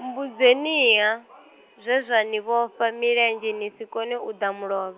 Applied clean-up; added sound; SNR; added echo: none; none; none; none.